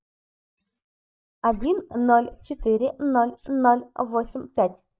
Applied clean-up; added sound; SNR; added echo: neural mask model DeepFilterNet 3.